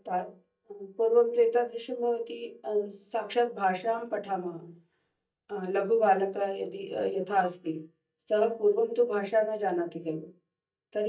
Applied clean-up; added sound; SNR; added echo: neural mask model DeepFilterNet 3.